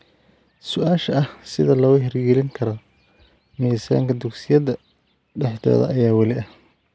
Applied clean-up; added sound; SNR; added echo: none; none; none; none.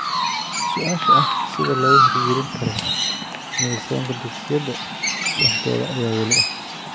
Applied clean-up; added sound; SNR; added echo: none; Chirp, tweet; -5 dB; none.